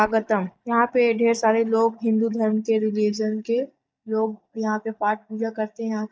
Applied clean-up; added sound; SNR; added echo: neural mask model DeepFilterNet 3.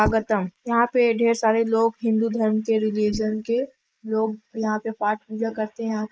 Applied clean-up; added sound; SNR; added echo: neural mask model Resemble Enhance denoiser.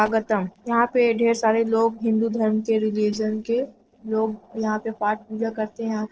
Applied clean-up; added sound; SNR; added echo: neural separator model SepFormer DNS4.